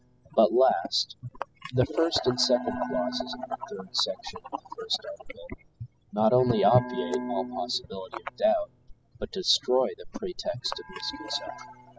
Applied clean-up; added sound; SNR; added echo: classical method spectral subtraction.